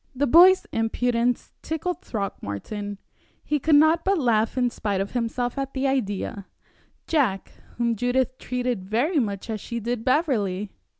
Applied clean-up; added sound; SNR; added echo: none; none; none; none.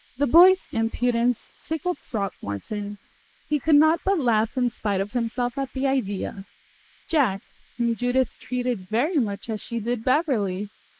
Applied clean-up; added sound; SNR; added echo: neural mask model Resemble Enhance denoiser.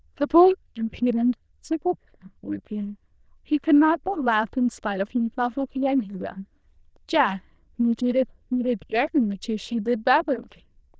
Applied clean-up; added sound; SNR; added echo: neural diffusion model UNIVERSE++.